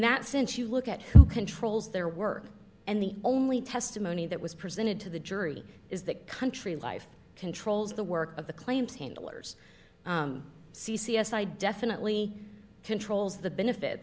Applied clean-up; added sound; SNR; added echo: none; none; none; none.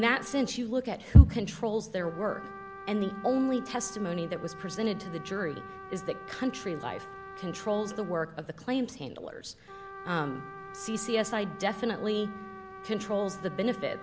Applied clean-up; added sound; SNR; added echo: none; Trumpet; 15 dB; none.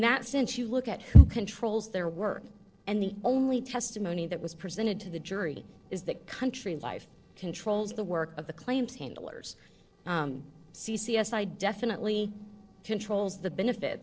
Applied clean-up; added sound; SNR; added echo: neural separator model SepFormer DNS4.